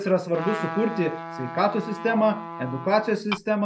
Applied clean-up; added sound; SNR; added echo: none; Trumpet + Tap / Glass; 10 dB; none.